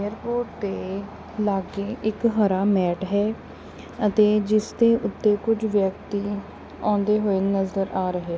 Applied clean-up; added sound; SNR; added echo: none; none; none; none.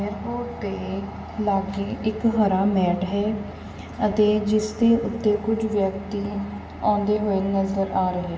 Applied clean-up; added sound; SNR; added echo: none; none; none; reverberation time 2.4 s.